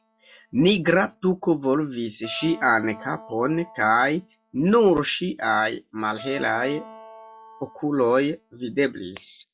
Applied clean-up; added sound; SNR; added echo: classical method log-MMSE.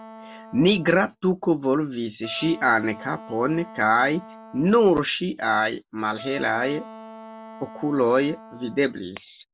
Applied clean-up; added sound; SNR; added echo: none; Wind instrument, woodwind instrument; 19 dB; none.